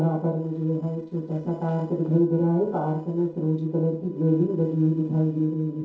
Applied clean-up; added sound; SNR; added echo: neural separator model SepFormer DNS4.